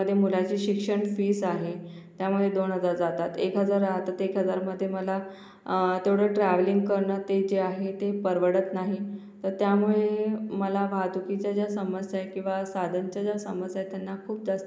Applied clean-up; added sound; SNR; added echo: none; none; none; none.